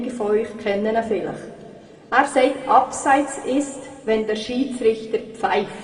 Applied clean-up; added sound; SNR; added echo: none; none; none; reverberation time 1.7 s.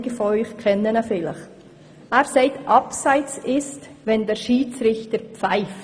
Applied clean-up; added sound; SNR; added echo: none; none; none; none.